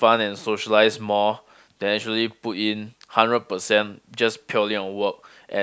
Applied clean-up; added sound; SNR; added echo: none; none; none; none.